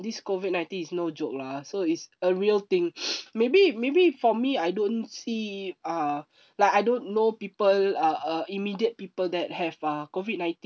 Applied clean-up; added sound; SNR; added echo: none; none; none; none.